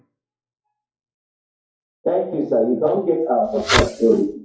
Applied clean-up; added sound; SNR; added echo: classical method WPE with log-MMSE.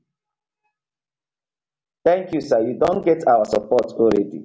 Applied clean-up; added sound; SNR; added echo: none; none; none; none.